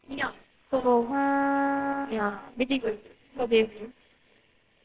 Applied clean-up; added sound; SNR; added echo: neural separator model SepFormer WHAMR!.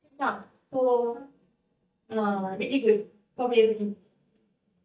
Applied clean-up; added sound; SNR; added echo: neural mask model DeepFilterNet 3.